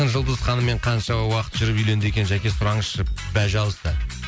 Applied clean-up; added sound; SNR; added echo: none; none; none; none.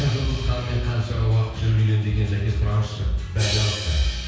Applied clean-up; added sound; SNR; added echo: none; Crash cymbal; 14 dB; reverberation time 1.2 s.